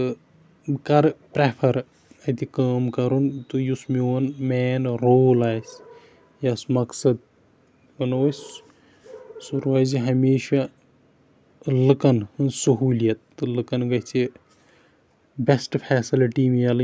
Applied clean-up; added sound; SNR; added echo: none; none; none; none.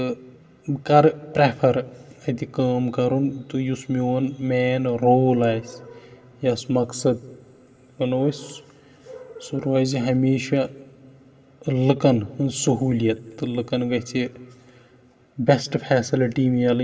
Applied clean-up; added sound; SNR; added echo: none; none; none; reverberation time 0.4 s.